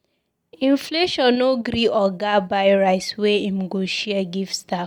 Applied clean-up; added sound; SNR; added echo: none; none; none; none.